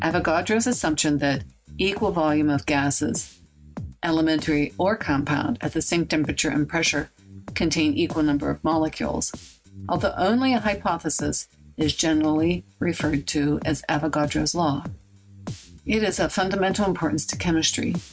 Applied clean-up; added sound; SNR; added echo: neural mask model RNNoise.